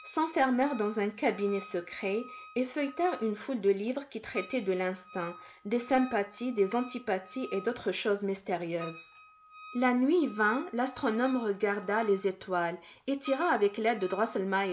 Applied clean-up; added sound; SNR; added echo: none; Wind instrument, woodwind instrument; 20 dB; none.